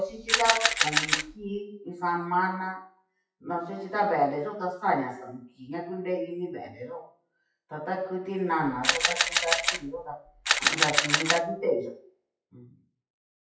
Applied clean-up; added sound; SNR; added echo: classical method WPE with log-MMSE.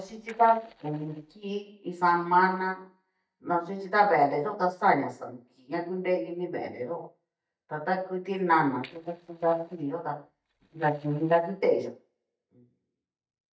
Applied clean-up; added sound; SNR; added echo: neural mask model DeepFilterNet 3.